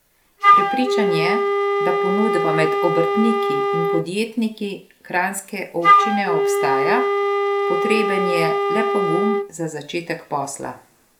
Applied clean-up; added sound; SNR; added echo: none; Wind instrument, woodwind instrument; -4 dB; none.